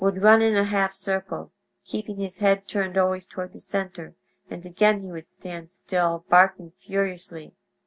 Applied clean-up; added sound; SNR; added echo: none; none; none; none.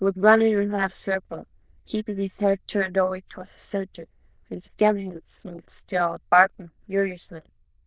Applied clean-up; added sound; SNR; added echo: neural diffusion model UNIVERSE++.